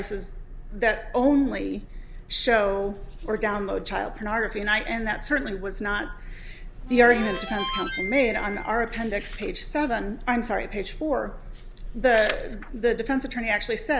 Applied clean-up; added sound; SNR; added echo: none; Harmonica; 7 dB; none.